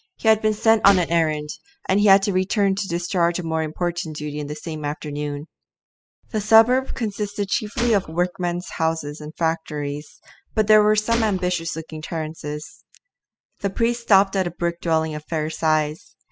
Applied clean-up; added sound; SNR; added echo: classical method spectral subtraction.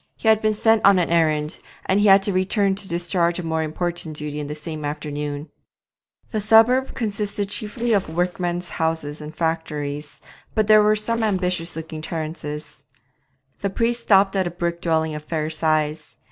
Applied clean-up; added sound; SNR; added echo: neural separator model SepFormer DNS4.